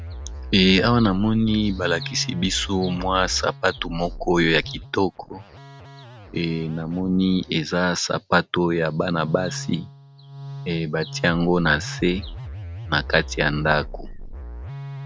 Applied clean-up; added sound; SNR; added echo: none; Musical instrument; 12 dB; none.